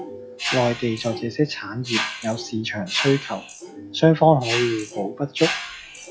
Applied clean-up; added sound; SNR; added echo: classical method log-MMSE.